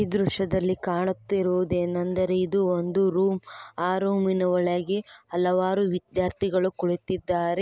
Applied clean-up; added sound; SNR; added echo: none; none; none; none.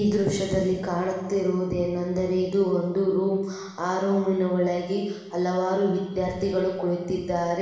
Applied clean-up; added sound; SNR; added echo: none; none; none; reverberation time 1.2 s.